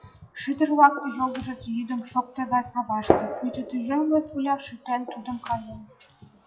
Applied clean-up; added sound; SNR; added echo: classical method WPE with log-MMSE.